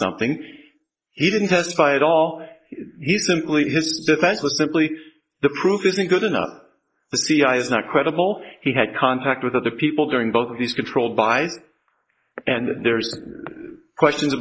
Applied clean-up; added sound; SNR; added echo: neural mask model Resemble Enhance denoiser.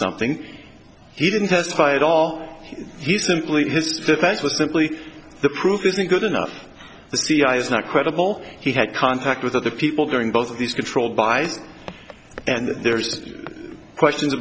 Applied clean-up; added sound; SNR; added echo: none; Walk, footsteps; 20 dB; none.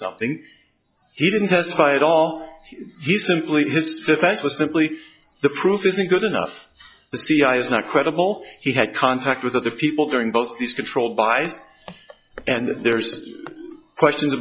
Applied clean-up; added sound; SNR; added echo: classical method log-MMSE.